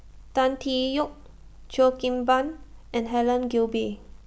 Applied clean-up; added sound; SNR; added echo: none; none; none; none.